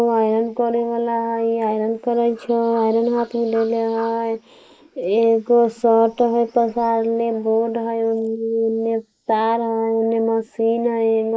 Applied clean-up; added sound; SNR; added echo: neural mask model Resemble Enhance denoiser.